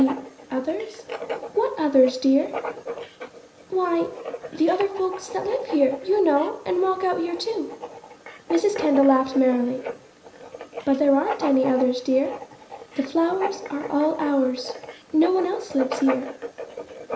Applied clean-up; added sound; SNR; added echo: none; Writing; 12 dB; reverberation time 0.5 s.